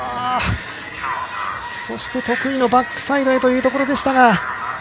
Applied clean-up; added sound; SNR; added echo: none; none; none; none.